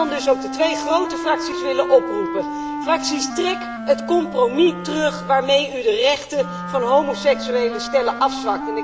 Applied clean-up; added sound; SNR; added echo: none; Wind instrument, woodwind instrument; 8 dB; reverberation time 1.7 s.